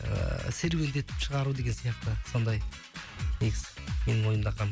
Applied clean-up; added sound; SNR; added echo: none; none; none; none.